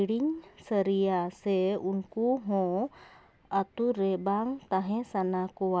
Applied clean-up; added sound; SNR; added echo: none; none; none; none.